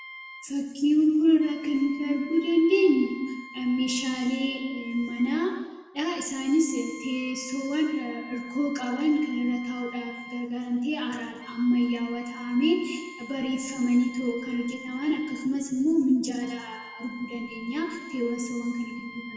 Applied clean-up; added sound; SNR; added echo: none; Wind instrument, woodwind instrument; 17 dB; reverberation time 1.2 s.